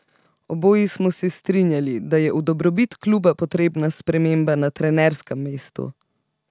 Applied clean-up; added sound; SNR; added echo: none; none; none; none.